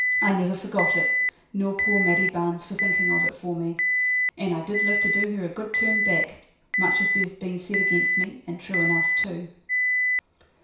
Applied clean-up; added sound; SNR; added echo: none; Alarm; -4 dB; reverberation time 0.6 s.